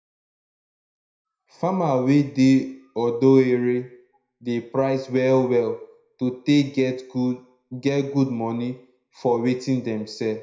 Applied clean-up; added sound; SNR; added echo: none; none; none; reverberation time 0.5 s.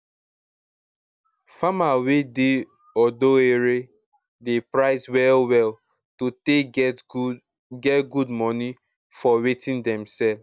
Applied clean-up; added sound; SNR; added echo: none; none; none; none.